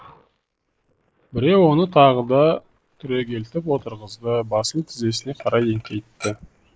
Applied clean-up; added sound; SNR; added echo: neural mask model Resemble Enhance denoiser.